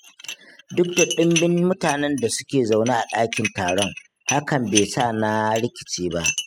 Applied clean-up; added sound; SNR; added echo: classical method spectral subtraction.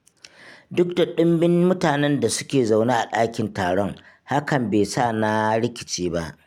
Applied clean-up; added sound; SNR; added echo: none; none; none; none.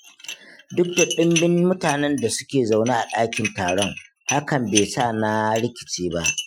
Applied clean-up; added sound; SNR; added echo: classical method Wiener filter.